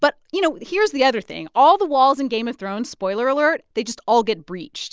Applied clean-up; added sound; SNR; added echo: none; none; none; none.